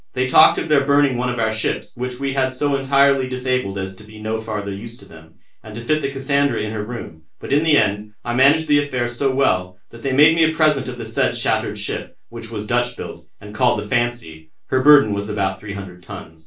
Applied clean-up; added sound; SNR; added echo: none; none; none; reverberation time 0.2 s.